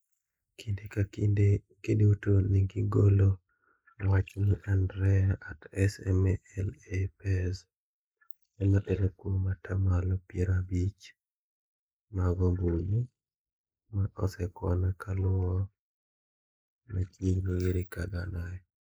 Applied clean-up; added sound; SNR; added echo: neural mask model Resemble Enhance denoiser.